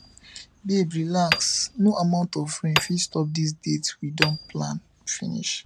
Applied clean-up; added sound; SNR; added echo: none; Hammer; 8 dB; none.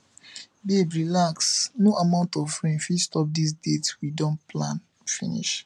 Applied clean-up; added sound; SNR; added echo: none; none; none; none.